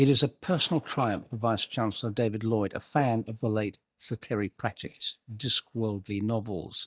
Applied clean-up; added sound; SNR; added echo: neural mask model DeepFilterNet 3.